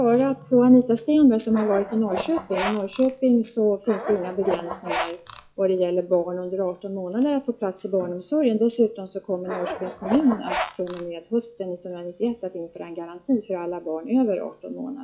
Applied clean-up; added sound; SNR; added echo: classical method log-MMSE.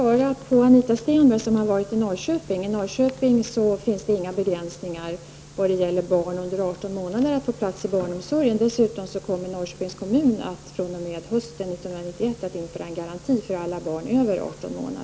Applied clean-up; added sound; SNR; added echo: none; none; none; none.